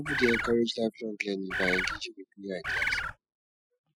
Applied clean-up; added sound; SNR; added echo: classical method spectral subtraction.